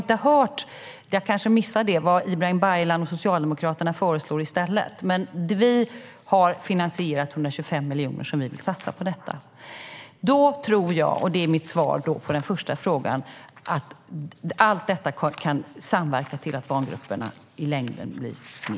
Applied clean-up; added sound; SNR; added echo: none; none; none; none.